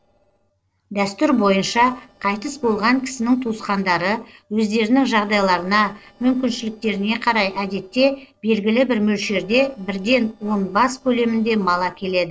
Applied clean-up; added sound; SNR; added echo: neural separator model SepFormer DNS4.